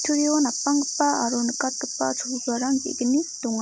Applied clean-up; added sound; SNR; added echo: none; none; none; none.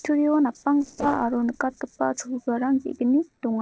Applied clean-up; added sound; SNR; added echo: neural separator model SepFormer DNS4.